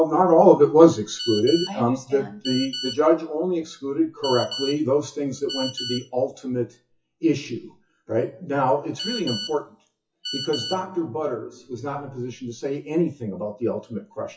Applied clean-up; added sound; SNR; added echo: classical method WPE with log-MMSE.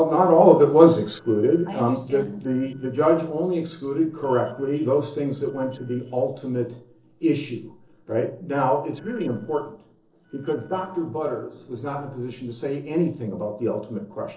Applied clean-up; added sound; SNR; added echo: neural separator model SepFormer DNS4.